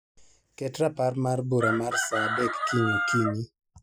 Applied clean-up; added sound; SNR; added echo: classical method Wiener filter.